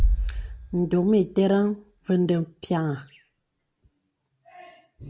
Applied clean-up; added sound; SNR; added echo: none; Bass drum; 5 dB; none.